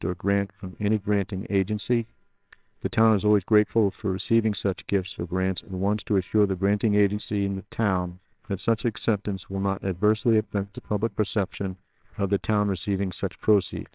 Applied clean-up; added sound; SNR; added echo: neural separator model SepFormer WHAMR!.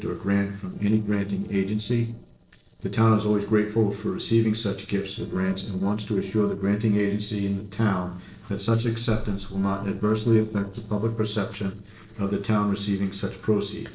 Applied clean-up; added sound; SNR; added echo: neural separator model SepFormer DNS4.